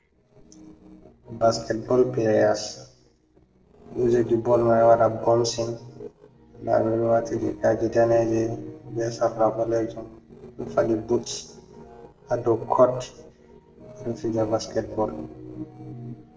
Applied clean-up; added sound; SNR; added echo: neural separator model SepFormer DNS4.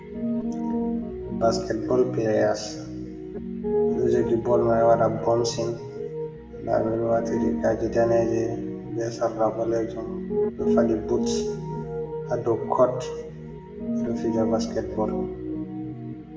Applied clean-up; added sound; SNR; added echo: none; Piano; 2 dB; reverberation time 0.8 s.